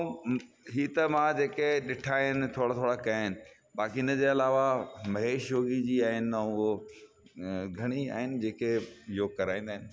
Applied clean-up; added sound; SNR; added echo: none; none; none; none.